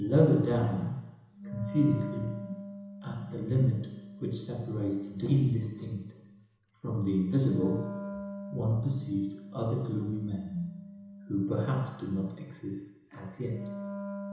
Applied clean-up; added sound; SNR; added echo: none; Wind instrument, woodwind instrument; 13 dB; reverberation time 1.0 s.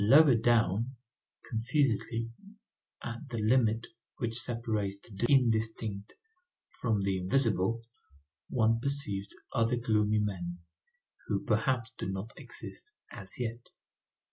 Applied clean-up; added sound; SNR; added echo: none; none; none; none.